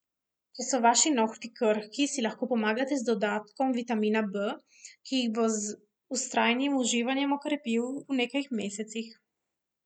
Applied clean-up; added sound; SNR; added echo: none; none; none; none.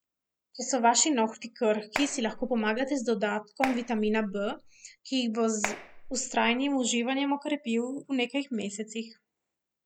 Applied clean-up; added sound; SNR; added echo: none; Clapping; 10 dB; none.